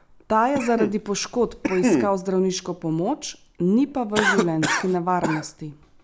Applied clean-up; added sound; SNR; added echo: none; Cough; 4 dB; none.